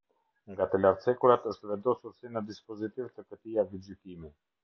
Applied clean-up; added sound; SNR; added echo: none; none; none; none.